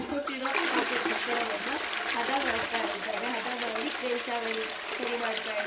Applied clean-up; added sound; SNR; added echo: none; Toilet flush; -2 dB; reverberation time 0.2 s.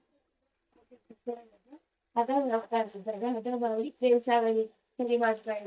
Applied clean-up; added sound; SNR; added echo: neural mask model DeepFilterNet 3.